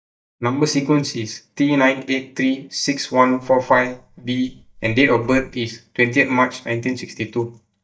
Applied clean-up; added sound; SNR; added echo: neural mask model DeepFilterNet 3.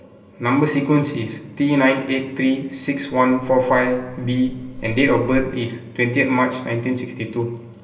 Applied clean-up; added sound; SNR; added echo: none; Wind; 15 dB; reverberation time 1.0 s.